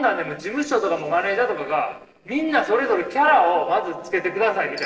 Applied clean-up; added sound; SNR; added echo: neural separator model SepFormer DNS4.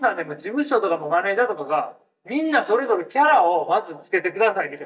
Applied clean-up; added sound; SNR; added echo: neural mask model DeepFilterNet 3.